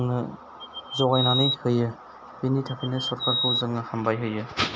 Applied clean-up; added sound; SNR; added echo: none; Bird vocalization, bird call, bird song; 2 dB; none.